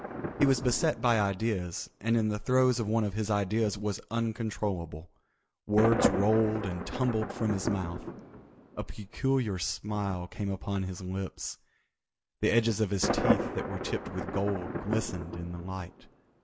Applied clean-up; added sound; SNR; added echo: none; Thunder; 7 dB; none.